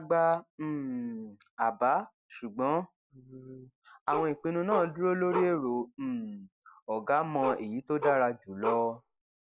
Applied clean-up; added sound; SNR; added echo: none; Bark; 7 dB; none.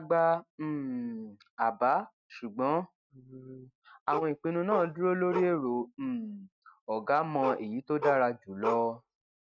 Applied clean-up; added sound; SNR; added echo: neural mask model RNNoise.